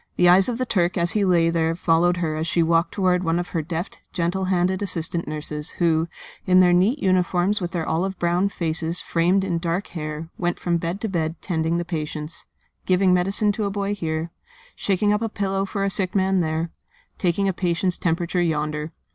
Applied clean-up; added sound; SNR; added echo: none; none; none; none.